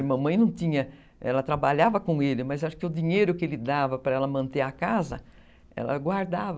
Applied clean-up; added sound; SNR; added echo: none; none; none; none.